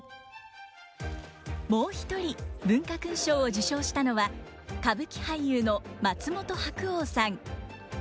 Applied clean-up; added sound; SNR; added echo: none; none; none; none.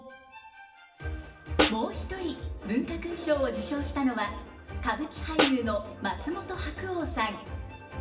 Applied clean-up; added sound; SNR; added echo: none; Snare drum; -1 dB; reverberation time 0.9 s.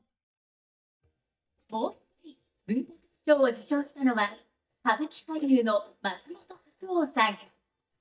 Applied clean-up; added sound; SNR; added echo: neural mask model DeepFilterNet 3.